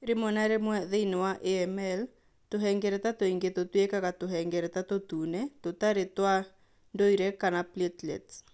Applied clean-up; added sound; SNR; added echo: none; none; none; none.